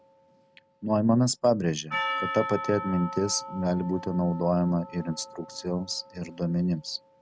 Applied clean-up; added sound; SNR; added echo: none; Percussion; 10 dB; none.